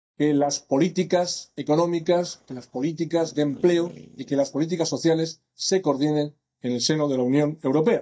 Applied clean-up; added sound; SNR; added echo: neural mask model DeepFilterNet 3.